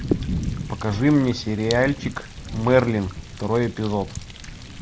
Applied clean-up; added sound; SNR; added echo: none; Thunder; 8 dB; none.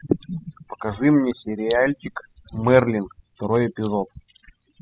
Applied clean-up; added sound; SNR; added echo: classical method spectral subtraction.